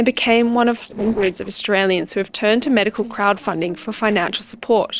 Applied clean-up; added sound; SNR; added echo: neural separator model SepFormer DNS4.